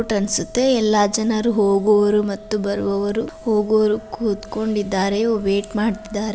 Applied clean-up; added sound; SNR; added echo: none; none; none; none.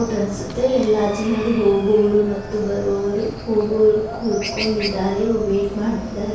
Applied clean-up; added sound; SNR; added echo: none; Chicken, rooster; 12 dB; reverberation time 0.6 s.